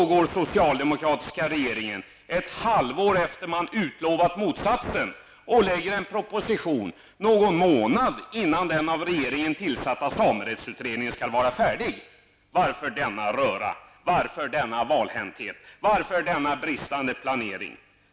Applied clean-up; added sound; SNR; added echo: none; none; none; none.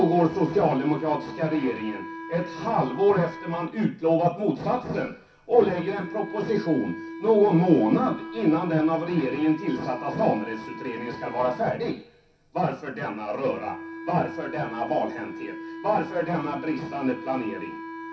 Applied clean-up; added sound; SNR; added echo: none; Wind instrument, woodwind instrument; 13 dB; reverberation time 0.3 s.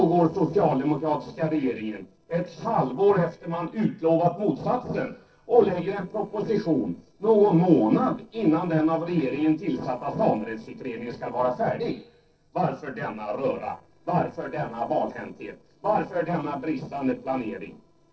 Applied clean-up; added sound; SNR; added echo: neural separator model SepFormer DNS4.